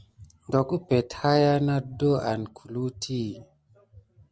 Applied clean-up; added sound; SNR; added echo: none; none; none; none.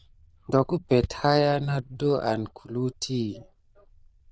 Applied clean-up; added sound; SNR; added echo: neural diffusion model UNIVERSE++.